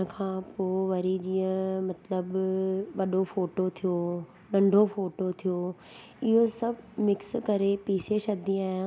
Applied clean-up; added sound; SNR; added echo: none; none; none; none.